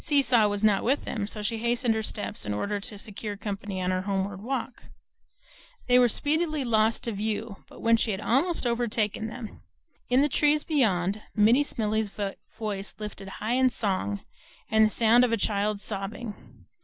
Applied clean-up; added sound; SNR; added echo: none; none; none; none.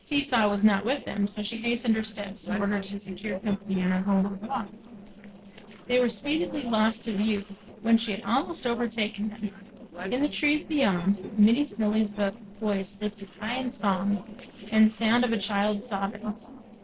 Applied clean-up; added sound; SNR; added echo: neural separator model SepFormer DNS4.